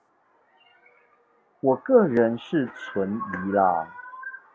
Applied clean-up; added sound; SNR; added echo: none; none; none; none.